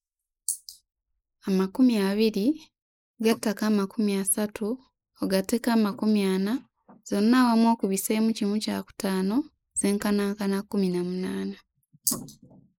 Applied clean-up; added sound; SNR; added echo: neural mask model Resemble Enhance denoiser.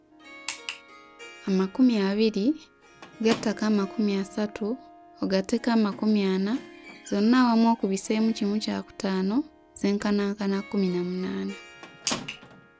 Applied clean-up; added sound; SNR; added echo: none; Harp + Squeak; 18 dB; none.